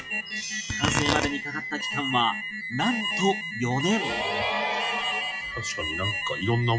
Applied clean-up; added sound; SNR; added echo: classical method log-MMSE.